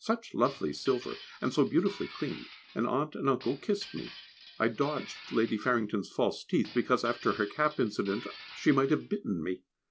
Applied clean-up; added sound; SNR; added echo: none; Glass; 18 dB; none.